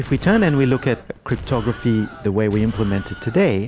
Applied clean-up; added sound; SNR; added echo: none; Explosion; 15 dB; none.